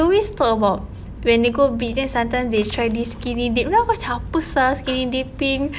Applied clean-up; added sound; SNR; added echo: none; none; none; none.